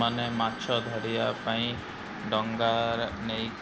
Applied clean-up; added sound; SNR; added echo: none; Squeak / Slam; 19 dB; none.